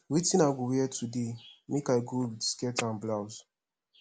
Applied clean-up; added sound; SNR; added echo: none; none; none; none.